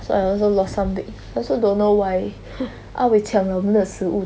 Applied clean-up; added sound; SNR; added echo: none; none; none; none.